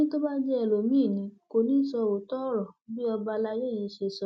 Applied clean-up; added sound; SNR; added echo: none; none; none; none.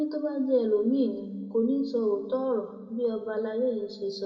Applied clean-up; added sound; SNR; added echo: none; none; none; reverberation time 1.4 s.